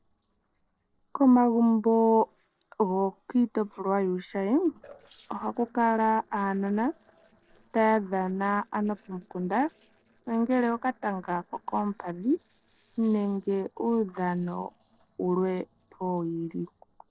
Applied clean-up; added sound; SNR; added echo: neural separator model SepFormer DNS4.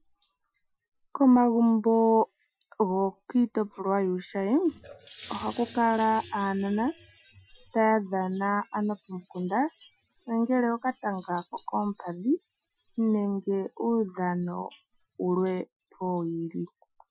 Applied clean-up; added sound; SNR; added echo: classical method Wiener filter.